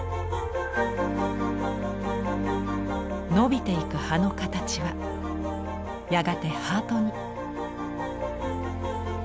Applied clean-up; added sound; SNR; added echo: none; none; none; none.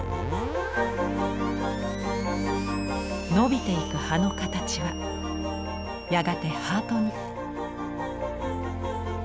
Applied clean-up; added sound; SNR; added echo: none; Screech; 15 dB; none.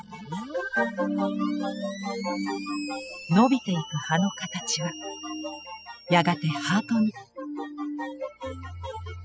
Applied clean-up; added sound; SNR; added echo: classical method spectral subtraction.